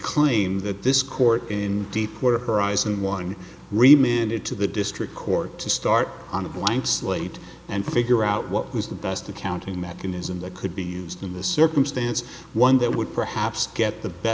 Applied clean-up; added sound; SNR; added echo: none; none; none; none.